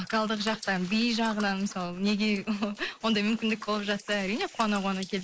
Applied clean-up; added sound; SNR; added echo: neural mask model Resemble Enhance denoiser.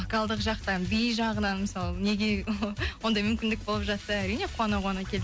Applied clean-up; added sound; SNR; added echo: none; none; none; none.